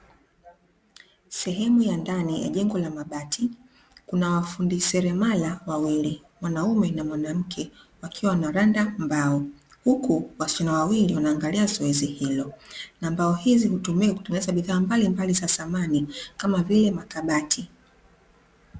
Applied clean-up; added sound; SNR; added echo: none; none; none; none.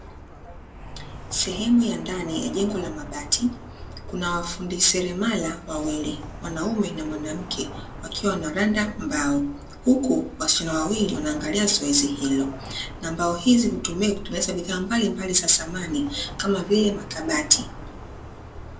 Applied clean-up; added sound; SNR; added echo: none; Traffic noise, roadway noise; 13 dB; reverberation time 0.2 s.